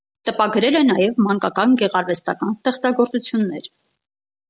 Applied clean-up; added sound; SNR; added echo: none; none; none; none.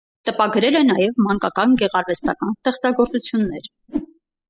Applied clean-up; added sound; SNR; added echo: classical method spectral subtraction.